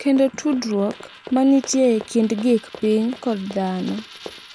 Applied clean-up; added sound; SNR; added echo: none; Run + Coin (dropping); 19 dB; none.